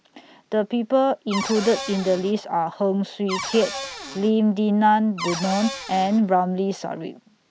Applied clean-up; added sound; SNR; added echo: none; Cupboard open or close / Door; 10 dB; none.